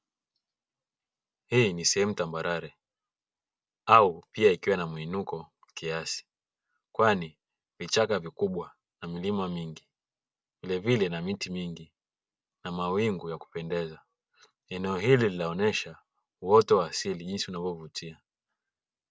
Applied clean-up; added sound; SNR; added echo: none; none; none; none.